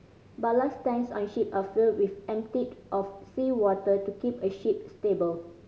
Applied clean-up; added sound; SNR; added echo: none; none; none; none.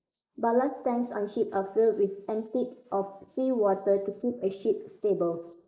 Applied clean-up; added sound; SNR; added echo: neural mask model Resemble Enhance denoiser.